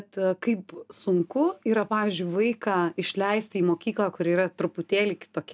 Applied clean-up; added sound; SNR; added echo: none; none; none; none.